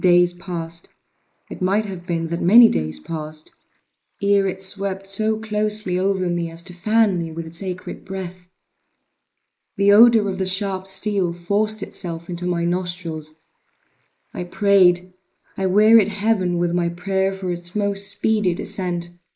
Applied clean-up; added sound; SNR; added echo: neural mask model Resemble Enhance denoiser.